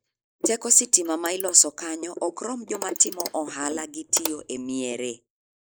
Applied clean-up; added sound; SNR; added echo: neural mask model Resemble Enhance denoiser.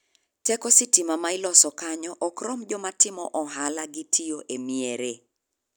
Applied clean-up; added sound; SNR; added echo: none; none; none; none.